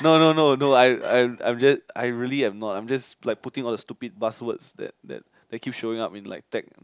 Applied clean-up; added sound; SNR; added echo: none; none; none; none.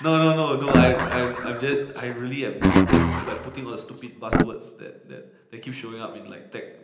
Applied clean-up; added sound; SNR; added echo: none; Guitar; -4 dB; reverberation time 0.8 s.